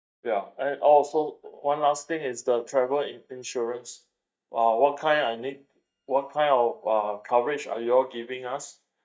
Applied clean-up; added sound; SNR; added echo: neural mask model DeepFilterNet 3.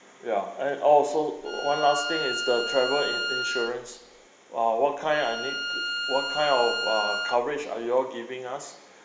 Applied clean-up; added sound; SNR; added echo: none; Bowed string instrument; 5 dB; reverberation time 1.0 s.